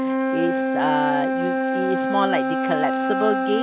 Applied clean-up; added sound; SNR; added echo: none; Wind instrument, woodwind instrument; -3 dB; none.